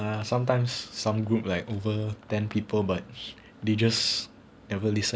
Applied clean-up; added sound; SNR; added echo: none; none; none; none.